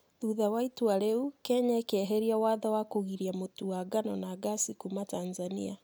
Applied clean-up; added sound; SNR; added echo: none; none; none; none.